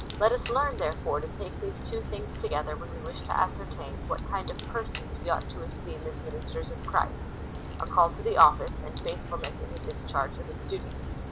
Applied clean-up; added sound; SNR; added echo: none; Crack; 5 dB; none.